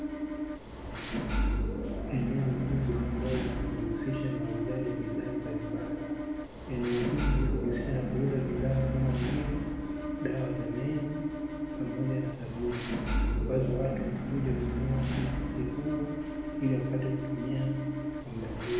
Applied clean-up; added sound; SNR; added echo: none; Engine / Mechanisms; 0 dB; reverberation time 1.0 s.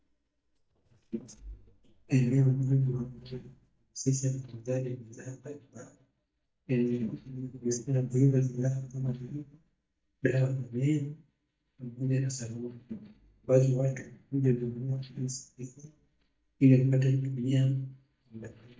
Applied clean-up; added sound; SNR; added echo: neural mask model DeepFilterNet 3.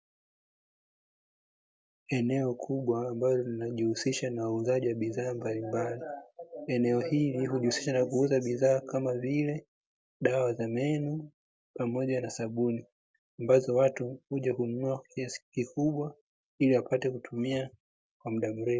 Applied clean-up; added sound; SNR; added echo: none; none; none; none.